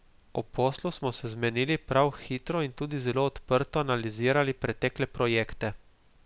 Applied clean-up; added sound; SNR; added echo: none; none; none; none.